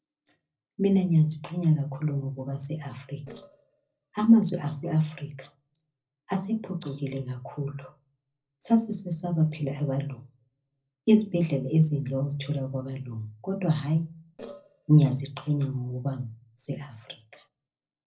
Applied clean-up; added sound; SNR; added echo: neural separator model SepFormer DNS4.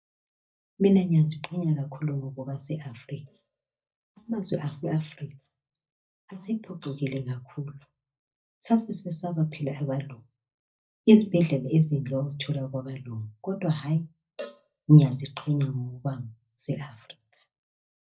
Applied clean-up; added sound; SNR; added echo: neural mask model DeepFilterNet 3.